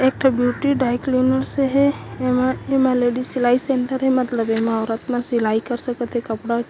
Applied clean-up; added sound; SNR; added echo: none; none; none; none.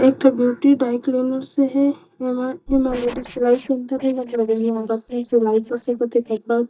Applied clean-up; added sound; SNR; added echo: neural mask model DeepFilterNet 3.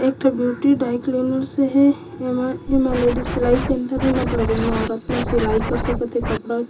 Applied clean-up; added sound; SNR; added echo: none; Scratching (performance technique); 5 dB; reverberation time 0.2 s.